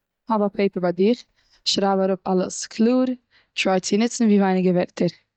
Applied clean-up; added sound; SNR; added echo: neural mask model DeepFilterNet 3.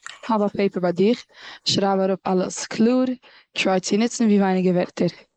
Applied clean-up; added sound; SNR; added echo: neural mask model Resemble Enhance denoiser.